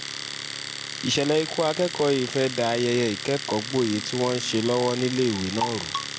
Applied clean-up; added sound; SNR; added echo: none; Domestic sounds, home sounds; 8 dB; none.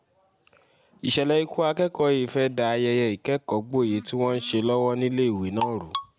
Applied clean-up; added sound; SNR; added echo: none; none; none; none.